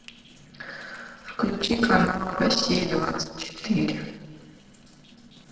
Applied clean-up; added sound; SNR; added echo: neural separator model SepFormer DNS4.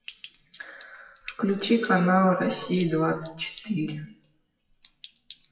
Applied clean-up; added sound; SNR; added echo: classical method WPE with log-MMSE.